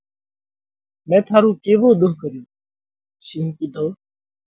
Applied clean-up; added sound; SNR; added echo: none; none; none; none.